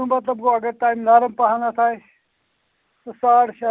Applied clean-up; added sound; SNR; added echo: none; none; none; none.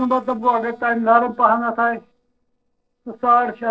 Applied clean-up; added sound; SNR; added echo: neural separator model SepFormer DNS4.